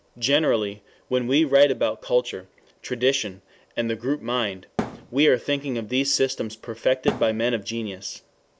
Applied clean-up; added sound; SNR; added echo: none; Thump, thud; 6 dB; none.